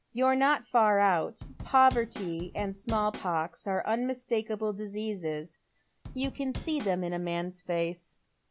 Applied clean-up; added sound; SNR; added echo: none; Drum / Drum kit; 12 dB; none.